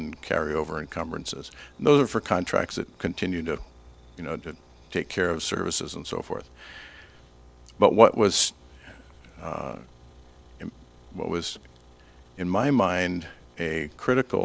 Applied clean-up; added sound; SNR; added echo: none; none; none; none.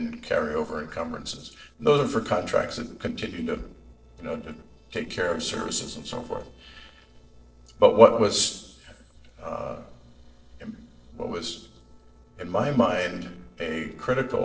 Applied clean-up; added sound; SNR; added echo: neural separator model SepFormer DNS4.